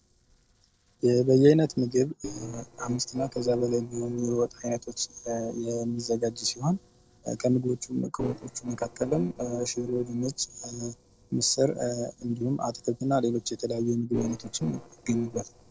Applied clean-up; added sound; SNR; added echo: neural separator model SepFormer DNS4.